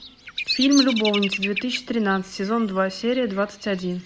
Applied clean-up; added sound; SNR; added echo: none; Bird vocalization, bird call, bird song; 8 dB; none.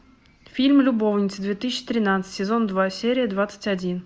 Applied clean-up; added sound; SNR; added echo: none; none; none; none.